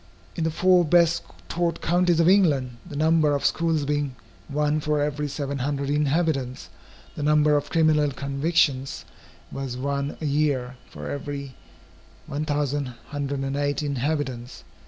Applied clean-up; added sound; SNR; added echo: none; none; none; none.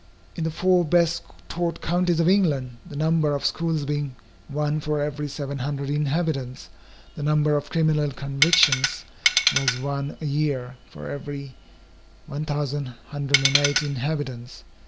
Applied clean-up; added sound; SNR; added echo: none; Tools; -2 dB; none.